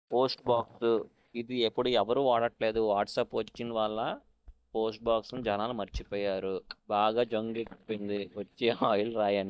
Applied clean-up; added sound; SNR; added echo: neural mask model DeepFilterNet 3.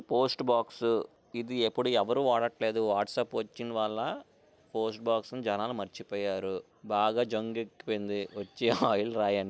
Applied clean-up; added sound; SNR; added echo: none; none; none; none.